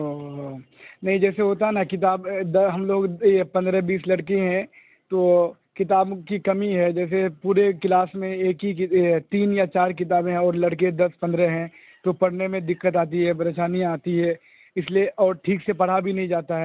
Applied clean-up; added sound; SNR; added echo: none; none; none; none.